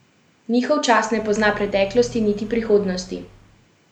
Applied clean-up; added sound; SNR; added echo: none; Car; 20 dB; none.